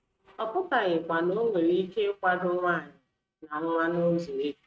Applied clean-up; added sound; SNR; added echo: neural mask model RNNoise.